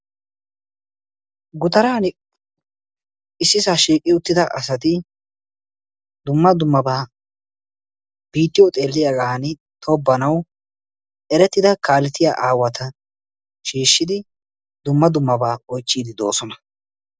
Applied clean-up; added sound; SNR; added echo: none; none; none; none.